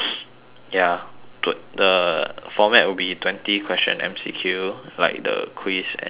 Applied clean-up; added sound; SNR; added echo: none; none; none; none.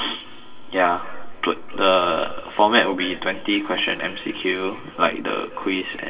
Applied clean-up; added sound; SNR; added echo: none; none; none; reverberation time 2.5 s.